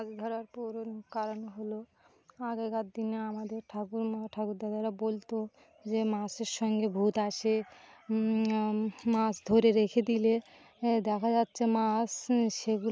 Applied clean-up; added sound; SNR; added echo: none; none; none; none.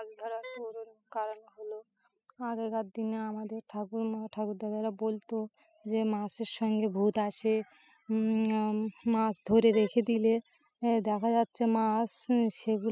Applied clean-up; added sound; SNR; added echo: classical method spectral subtraction.